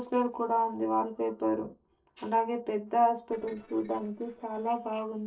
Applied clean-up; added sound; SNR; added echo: neural separator model SepFormer DNS4.